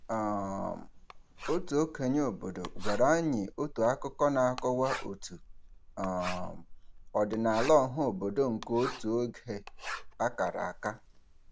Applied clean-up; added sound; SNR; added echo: none; Writing; 10 dB; none.